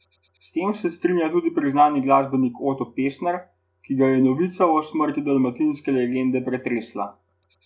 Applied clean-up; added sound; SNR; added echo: none; none; none; none.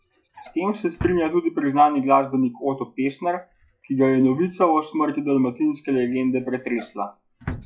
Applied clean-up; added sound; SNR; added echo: classical method log-MMSE.